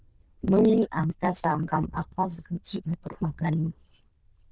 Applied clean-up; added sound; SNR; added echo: neural diffusion model UNIVERSE++.